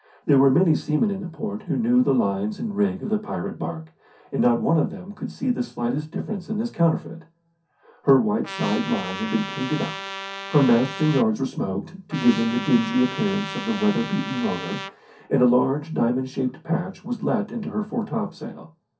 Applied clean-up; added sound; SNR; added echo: none; Trumpet; 10 dB; reverberation time 0.3 s.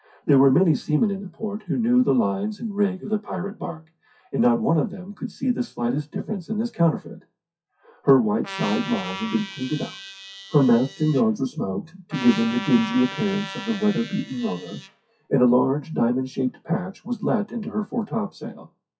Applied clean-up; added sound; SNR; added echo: classical method WPE with log-MMSE.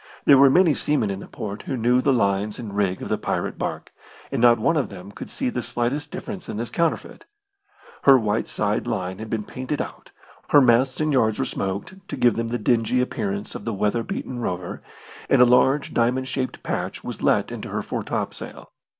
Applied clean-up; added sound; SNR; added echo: none; none; none; none.